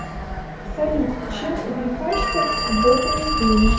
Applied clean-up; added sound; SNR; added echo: none; Telephone; 1 dB; reverberation time 1.9 s.